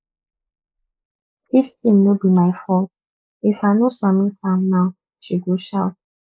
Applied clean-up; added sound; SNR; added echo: neural mask model Resemble Enhance denoiser.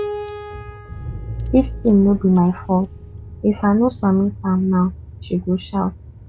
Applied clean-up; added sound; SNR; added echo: none; Engine / Car + Keyboard (musical); 12 dB; none.